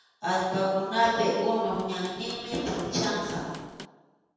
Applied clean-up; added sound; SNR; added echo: none; Hammer / Wood; 16 dB; reverberation time 1.2 s.